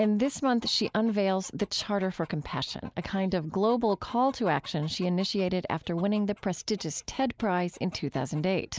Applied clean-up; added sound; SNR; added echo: neural mask model Resemble Enhance denoiser.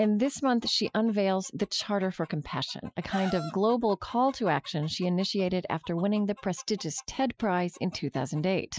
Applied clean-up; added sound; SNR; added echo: classical method Wiener filter.